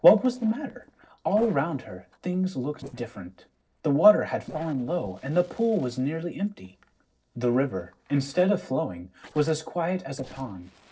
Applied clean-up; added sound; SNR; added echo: neural separator model SepFormer DNS4.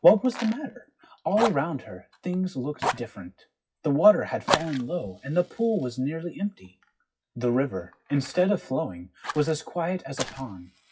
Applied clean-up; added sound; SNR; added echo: classical method WPE with log-MMSE.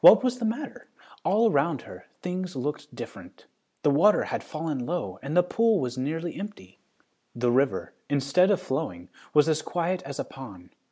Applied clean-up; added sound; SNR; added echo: none; none; none; none.